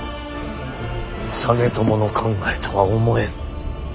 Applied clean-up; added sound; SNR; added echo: none; none; none; none.